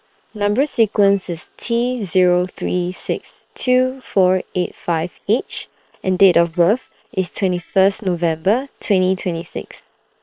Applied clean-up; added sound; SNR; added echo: neural separator model SepFormer WHAM!.